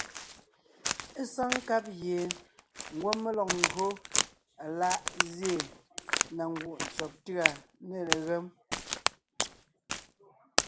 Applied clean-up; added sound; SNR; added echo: none; Crack; 0 dB; none.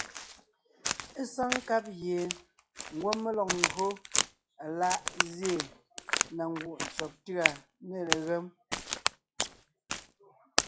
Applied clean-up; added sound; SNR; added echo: classical method log-MMSE.